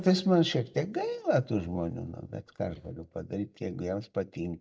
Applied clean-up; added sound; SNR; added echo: neural mask model DeepFilterNet 3.